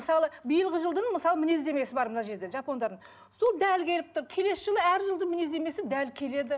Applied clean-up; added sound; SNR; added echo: none; none; none; none.